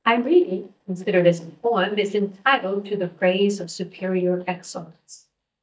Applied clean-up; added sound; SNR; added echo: neural mask model DeepFilterNet 3.